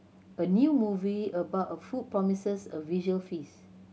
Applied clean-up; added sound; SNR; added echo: none; none; none; none.